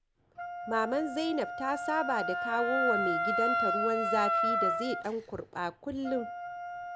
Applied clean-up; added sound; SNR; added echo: none; Wind instrument, woodwind instrument; -1 dB; none.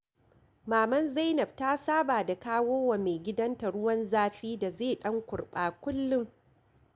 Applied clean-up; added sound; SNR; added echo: none; none; none; none.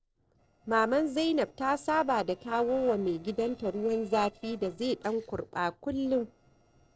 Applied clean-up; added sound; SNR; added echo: neural separator model SepFormer DNS4.